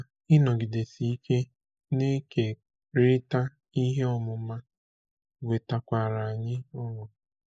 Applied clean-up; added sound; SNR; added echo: neural mask model Resemble Enhance denoiser.